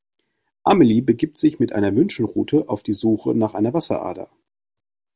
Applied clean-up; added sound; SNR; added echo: none; none; none; none.